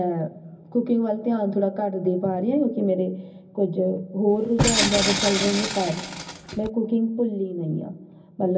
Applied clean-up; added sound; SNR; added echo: none; Tools; 1 dB; reverberation time 0.4 s.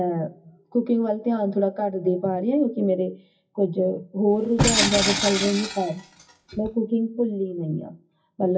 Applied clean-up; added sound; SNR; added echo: classical method WPE with log-MMSE.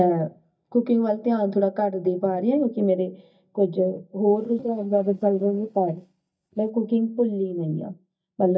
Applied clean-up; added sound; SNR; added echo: neural mask model DeepFilterNet 3.